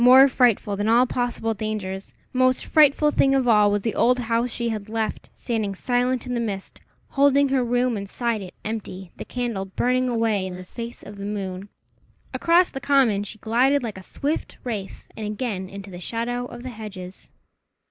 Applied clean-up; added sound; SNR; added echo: neural mask model Resemble Enhance denoiser.